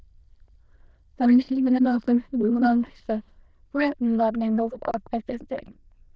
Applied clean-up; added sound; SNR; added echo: neural diffusion model UNIVERSE++.